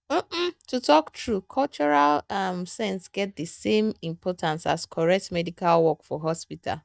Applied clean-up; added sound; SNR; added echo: neural mask model DeepFilterNet 3.